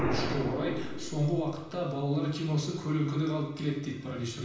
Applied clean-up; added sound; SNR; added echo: none; Explosion; 6 dB; reverberation time 0.9 s.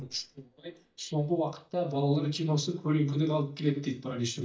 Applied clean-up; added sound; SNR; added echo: neural mask model DeepFilterNet 3.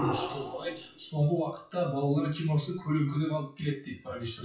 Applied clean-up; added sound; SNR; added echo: classical method WPE with log-MMSE.